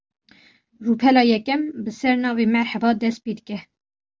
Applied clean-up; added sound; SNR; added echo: none; none; none; none.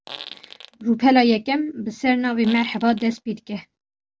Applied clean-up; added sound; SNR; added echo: none; Fart; 18 dB; none.